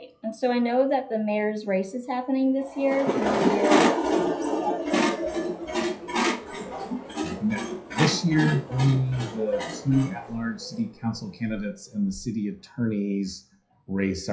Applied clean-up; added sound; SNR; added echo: classical method WPE with log-MMSE.